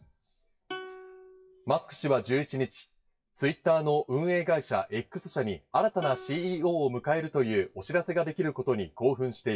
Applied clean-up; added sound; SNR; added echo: classical method WPE with log-MMSE.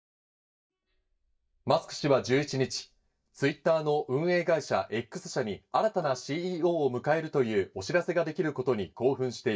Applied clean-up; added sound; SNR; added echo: neural mask model DeepFilterNet 3.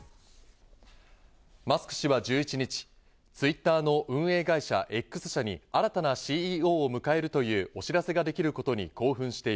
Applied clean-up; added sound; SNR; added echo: none; none; none; none.